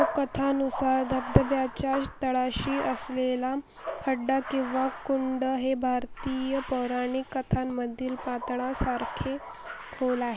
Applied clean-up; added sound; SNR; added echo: none; Bathtub (filling or washing); 10 dB; none.